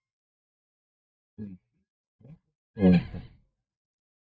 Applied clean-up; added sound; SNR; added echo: neural mask model DeepFilterNet 3.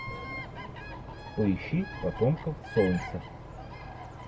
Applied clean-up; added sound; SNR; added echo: none; Bird vocalization, bird call, bird song; 12 dB; none.